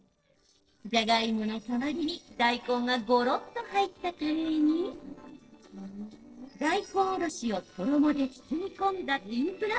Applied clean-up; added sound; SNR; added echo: neural separator model SepFormer DNS4.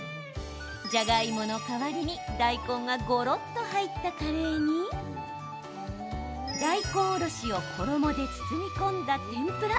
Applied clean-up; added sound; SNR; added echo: none; none; none; none.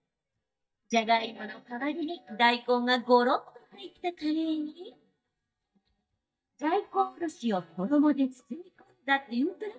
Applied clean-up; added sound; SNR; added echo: neural mask model DeepFilterNet 3.